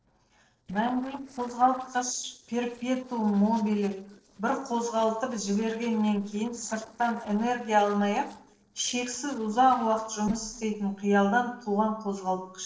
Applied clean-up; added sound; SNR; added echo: neural separator model SepFormer DNS4.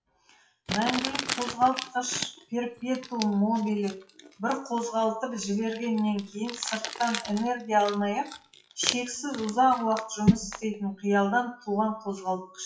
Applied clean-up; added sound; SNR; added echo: classical method WPE with log-MMSE.